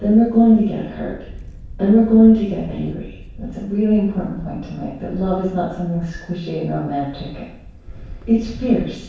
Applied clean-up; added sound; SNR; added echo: none; Camera; 17 dB; reverberation time 0.7 s.